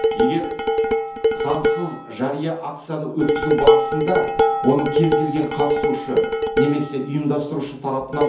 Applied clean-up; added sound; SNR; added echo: none; Dishes, pots, and pans; -3 dB; reverberation time 0.5 s.